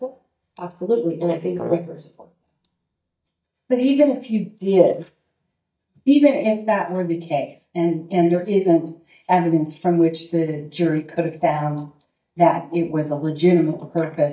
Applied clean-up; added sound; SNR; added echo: neural mask model DeepFilterNet 3.